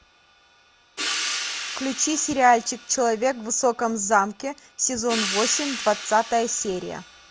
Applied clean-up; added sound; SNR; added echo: none; Hi-hat; 9 dB; none.